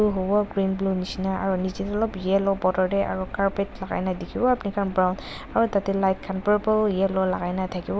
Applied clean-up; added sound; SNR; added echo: none; none; none; none.